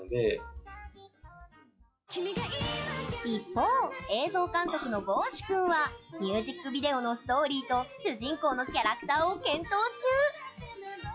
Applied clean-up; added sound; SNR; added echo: classical method log-MMSE.